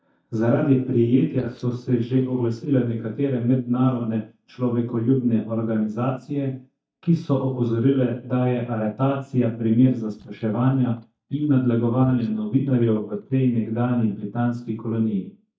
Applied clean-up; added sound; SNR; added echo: neural mask model DeepFilterNet 3.